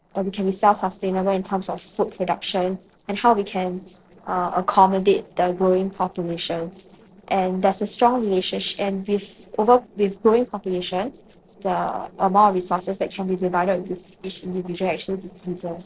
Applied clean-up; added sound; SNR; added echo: neural separator model SepFormer DNS4.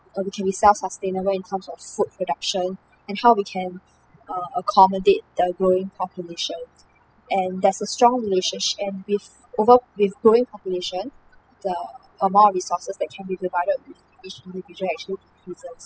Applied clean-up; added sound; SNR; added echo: classical method spectral subtraction.